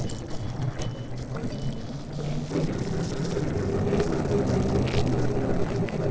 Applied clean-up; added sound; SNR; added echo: neural separator model SepFormer DNS4.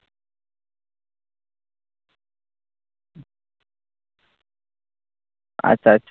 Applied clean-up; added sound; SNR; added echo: none; none; none; none.